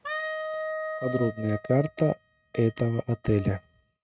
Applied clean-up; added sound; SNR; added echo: neural mask model RNNoise.